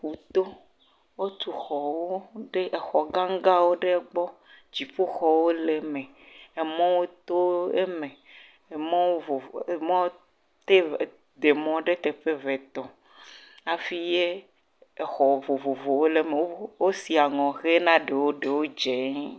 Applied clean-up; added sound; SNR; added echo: none; none; none; none.